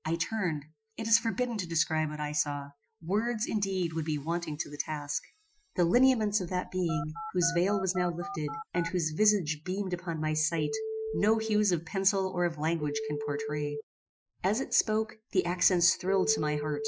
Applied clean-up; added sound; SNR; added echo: classical method Wiener filter.